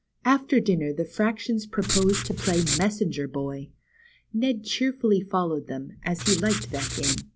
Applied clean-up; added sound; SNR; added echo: none; Writing; 3 dB; none.